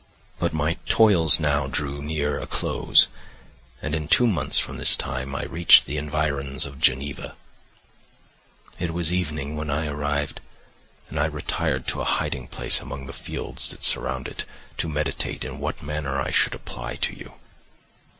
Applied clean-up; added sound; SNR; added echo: none; none; none; none.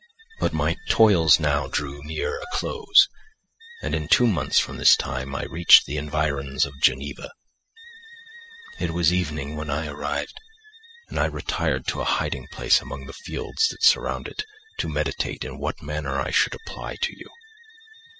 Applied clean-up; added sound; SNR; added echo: classical method spectral subtraction.